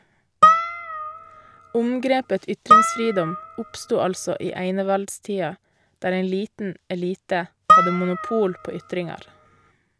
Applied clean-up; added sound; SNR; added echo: none; Harp; -4 dB; none.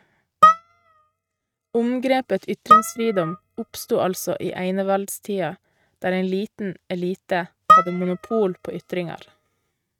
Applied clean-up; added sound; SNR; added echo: neural mask model RNNoise.